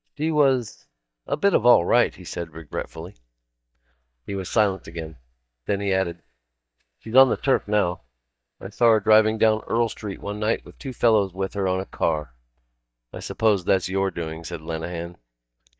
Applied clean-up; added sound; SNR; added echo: neural mask model DeepFilterNet 3.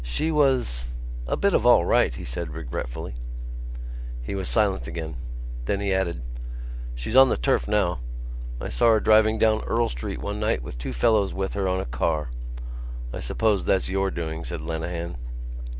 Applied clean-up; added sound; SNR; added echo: none; none; none; none.